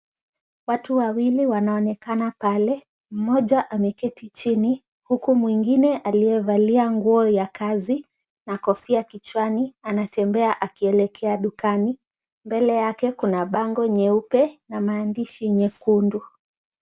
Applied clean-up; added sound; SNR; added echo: none; none; none; none.